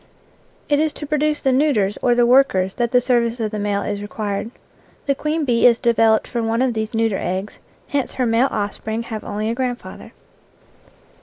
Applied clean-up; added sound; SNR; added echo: none; none; none; none.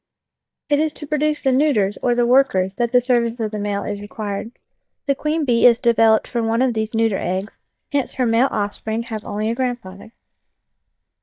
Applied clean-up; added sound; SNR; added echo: neural mask model DeepFilterNet 3.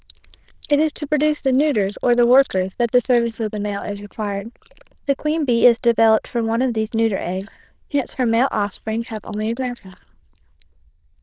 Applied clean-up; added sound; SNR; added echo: neural diffusion model UNIVERSE++.